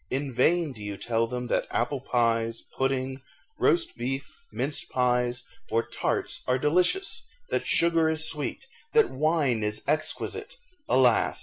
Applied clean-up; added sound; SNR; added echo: none; none; none; none.